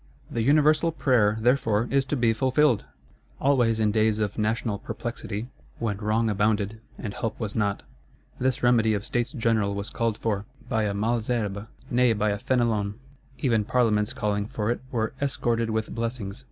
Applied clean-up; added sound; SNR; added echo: none; none; none; none.